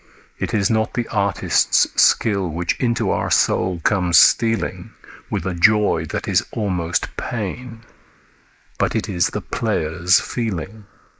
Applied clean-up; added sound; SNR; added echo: neural mask model Resemble Enhance denoiser.